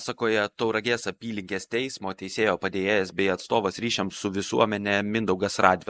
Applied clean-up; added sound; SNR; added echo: neural mask model Resemble Enhance denoiser.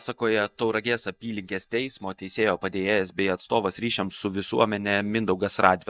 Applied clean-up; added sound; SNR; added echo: neural mask model DeepFilterNet 3.